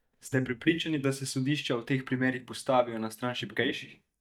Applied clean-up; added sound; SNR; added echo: neural mask model DeepFilterNet 3.